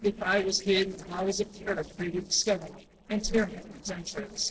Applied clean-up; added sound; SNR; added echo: neural separator model SepFormer DNS4.